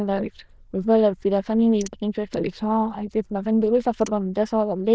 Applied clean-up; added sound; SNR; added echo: neural diffusion model UNIVERSE++.